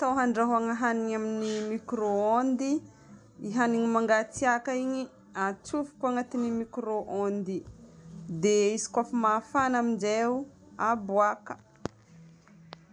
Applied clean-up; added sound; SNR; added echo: none; none; none; none.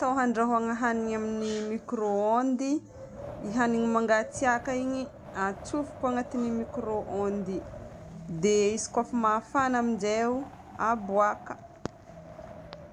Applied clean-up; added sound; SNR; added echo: none; Wind; 16 dB; none.